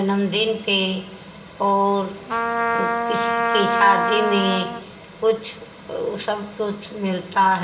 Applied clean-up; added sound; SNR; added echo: none; Trumpet; 4 dB; reverberation time 1.0 s.